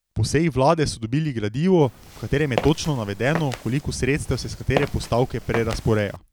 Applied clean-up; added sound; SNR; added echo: none; Walk, footsteps; 11 dB; none.